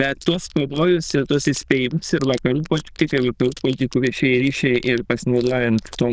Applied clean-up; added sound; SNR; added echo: neural diffusion model UNIVERSE++.